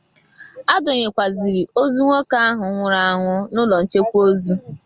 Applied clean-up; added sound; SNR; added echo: none; none; none; none.